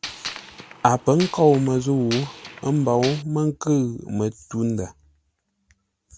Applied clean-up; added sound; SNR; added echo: none; Gunshot, gunfire; 14 dB; none.